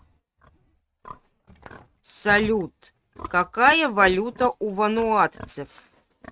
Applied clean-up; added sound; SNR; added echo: neural mask model RNNoise.